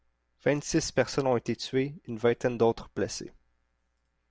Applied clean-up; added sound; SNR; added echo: none; none; none; none.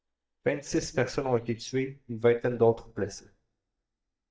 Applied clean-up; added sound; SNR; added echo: neural mask model DeepFilterNet 3.